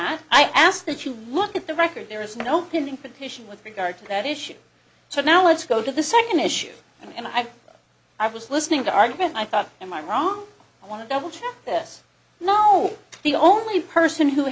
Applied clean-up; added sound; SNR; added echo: none; none; none; none.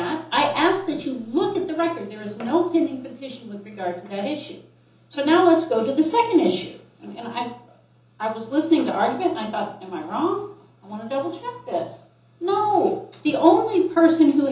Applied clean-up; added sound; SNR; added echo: none; none; none; reverberation time 0.6 s.